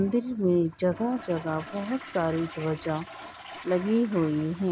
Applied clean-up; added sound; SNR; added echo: none; Toilet flush; 16 dB; none.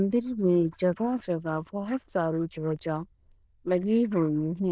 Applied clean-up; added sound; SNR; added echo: neural diffusion model UNIVERSE++.